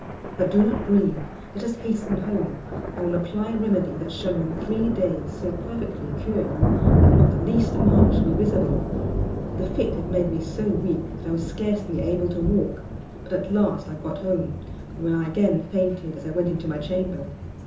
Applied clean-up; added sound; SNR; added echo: none; Thunder; 0 dB; reverberation time 0.6 s.